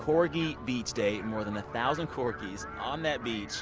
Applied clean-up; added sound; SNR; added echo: none; none; none; none.